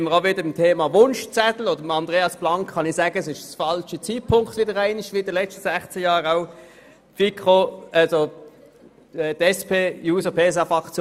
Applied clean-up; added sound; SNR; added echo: none; none; none; none.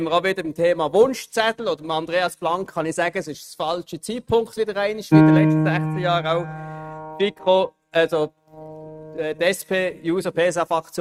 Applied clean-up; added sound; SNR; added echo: neural mask model RNNoise.